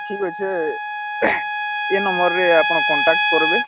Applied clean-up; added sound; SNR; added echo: none; Trumpet; 0 dB; none.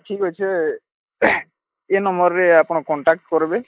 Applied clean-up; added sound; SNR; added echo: neural mask model Resemble Enhance denoiser.